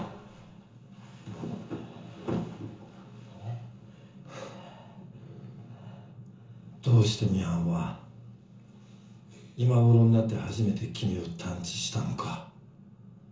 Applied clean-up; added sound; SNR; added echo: none; none; none; reverberation time 0.8 s.